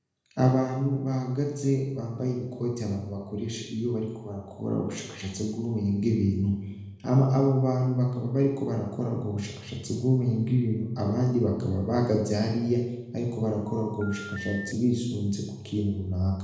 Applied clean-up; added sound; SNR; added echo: none; Telephone; 14 dB; reverberation time 1.0 s.